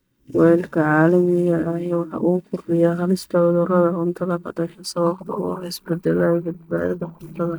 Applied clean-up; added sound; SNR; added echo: neural mask model DeepFilterNet 3.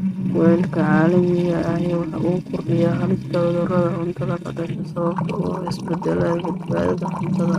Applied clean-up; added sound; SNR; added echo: neural mask model RNNoise.